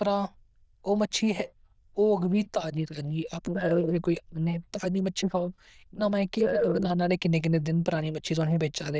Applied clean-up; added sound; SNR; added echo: neural diffusion model UNIVERSE++.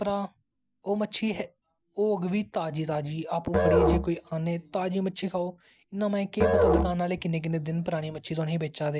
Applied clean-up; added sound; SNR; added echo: none; Musical instrument; 0 dB; none.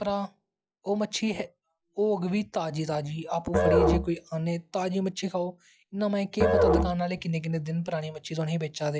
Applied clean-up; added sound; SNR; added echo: classical method log-MMSE.